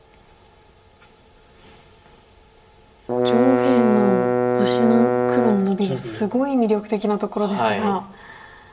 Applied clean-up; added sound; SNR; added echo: none; Bowed string instrument; -2 dB; reverberation time 0.7 s.